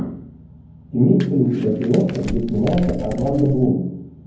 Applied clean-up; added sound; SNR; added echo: none; Crumpling, crinkling; 11 dB; reverberation time 0.9 s.